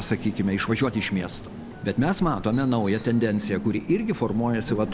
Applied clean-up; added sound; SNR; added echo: none; Ocean; 16 dB; none.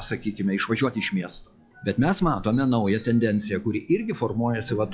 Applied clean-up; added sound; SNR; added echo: classical method log-MMSE.